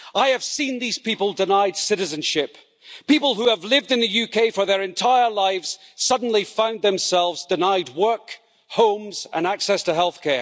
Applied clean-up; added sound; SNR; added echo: none; none; none; none.